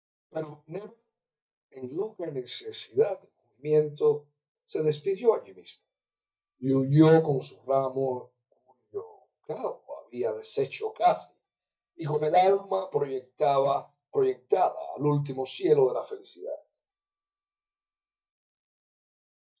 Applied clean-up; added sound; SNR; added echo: neural mask model DeepFilterNet 3.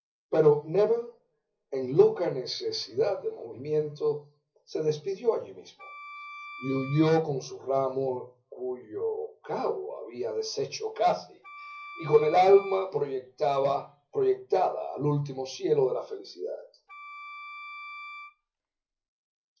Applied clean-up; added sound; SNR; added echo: none; Wind instrument, woodwind instrument; 16 dB; reverberation time 0.5 s.